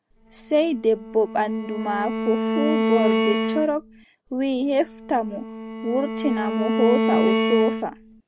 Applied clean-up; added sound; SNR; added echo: none; Bowed string instrument; 1 dB; none.